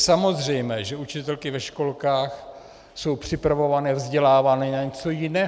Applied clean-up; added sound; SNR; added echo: none; none; none; none.